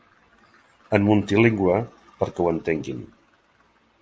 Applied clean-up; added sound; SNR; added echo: none; none; none; none.